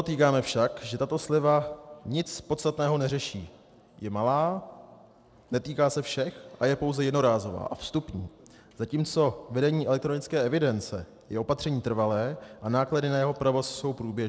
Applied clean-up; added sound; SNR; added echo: none; none; none; none.